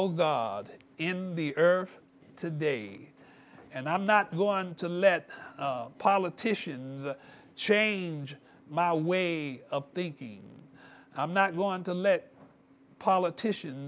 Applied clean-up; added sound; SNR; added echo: none; none; none; none.